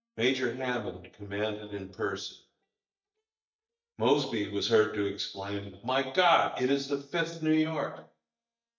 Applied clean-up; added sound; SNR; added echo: neural mask model DeepFilterNet 3.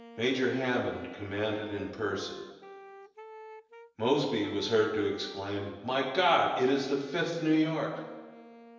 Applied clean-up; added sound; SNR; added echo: none; Wind instrument, woodwind instrument; 19 dB; reverberation time 1.0 s.